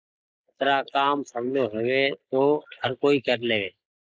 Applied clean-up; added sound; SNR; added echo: neural mask model Resemble Enhance denoiser.